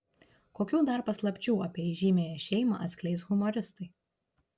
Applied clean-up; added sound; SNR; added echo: none; none; none; none.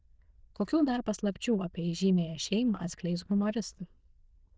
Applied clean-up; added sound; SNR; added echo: neural diffusion model UNIVERSE++.